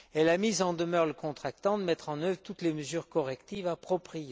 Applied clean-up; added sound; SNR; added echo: none; none; none; none.